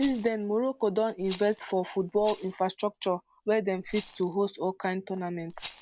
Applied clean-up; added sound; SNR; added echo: none; Rattle; 11 dB; none.